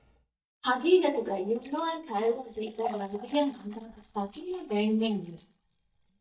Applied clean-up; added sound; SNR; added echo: neural mask model DeepFilterNet 3.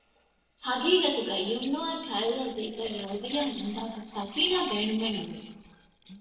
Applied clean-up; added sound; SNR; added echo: neural separator model SepFormer DNS4.